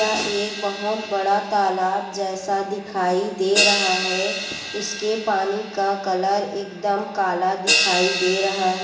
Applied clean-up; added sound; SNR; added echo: none; Crash cymbal; 4 dB; reverberation time 0.9 s.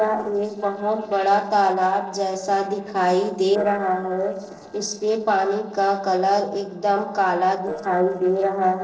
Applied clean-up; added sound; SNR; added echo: neural separator model SepFormer DNS4.